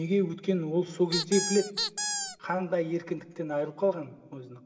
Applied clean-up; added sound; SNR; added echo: none; Squeak; 3 dB; reverberation time 1.6 s.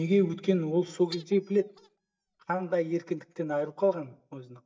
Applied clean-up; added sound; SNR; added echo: neural mask model DeepFilterNet 3.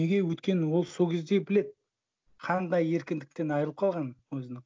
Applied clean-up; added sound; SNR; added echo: none; none; none; none.